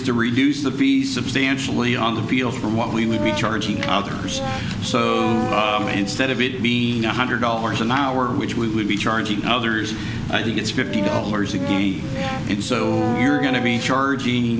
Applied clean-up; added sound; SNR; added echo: none; Brass instrument; 9 dB; none.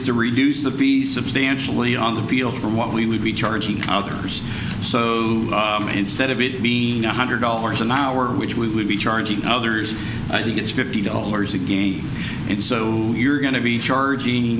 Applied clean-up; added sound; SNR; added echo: none; none; none; none.